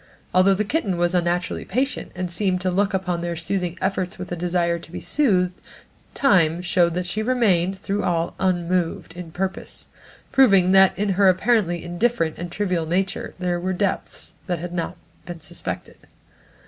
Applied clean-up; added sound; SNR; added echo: none; none; none; none.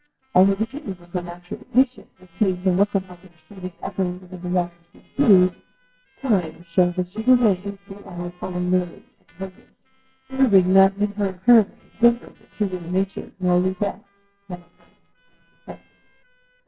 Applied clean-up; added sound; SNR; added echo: neural separator model SepFormer WHAMR!.